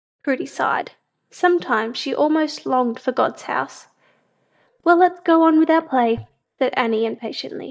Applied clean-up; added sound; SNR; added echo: neural mask model DeepFilterNet 3.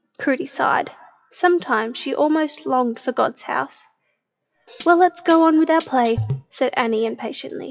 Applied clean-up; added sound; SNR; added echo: classical method WPE with log-MMSE.